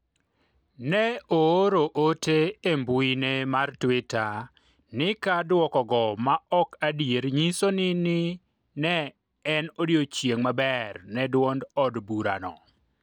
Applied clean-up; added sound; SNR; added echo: none; none; none; none.